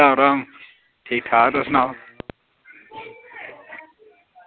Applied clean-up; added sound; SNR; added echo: none; none; none; none.